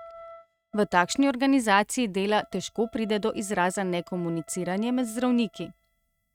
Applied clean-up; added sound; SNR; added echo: neural mask model RNNoise.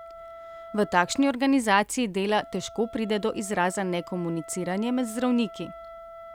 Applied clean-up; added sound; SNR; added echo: none; Wind instrument, woodwind instrument; 18 dB; none.